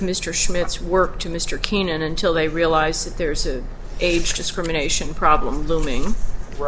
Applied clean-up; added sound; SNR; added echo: none; none; none; none.